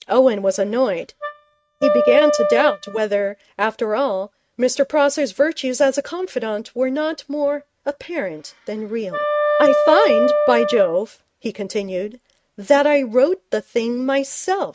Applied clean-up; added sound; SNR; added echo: neural mask model RNNoise.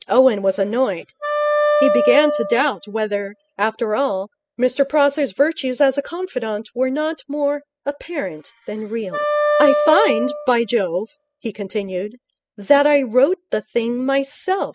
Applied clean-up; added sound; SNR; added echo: classical method spectral subtraction.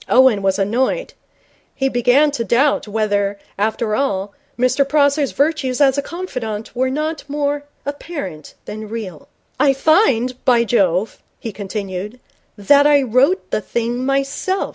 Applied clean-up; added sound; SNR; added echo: none; none; none; none.